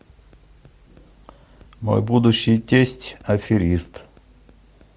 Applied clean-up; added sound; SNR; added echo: none; none; none; none.